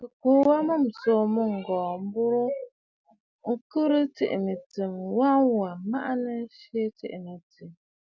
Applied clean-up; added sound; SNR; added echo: none; none; none; none.